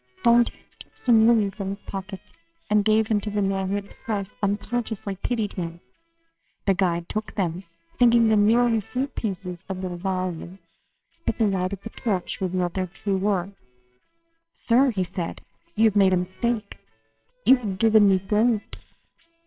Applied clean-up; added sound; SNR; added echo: neural separator model SepFormer WHAMR!.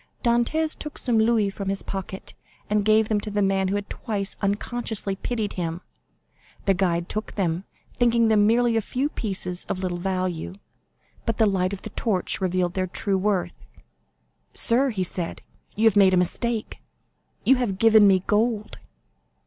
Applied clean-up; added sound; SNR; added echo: none; none; none; none.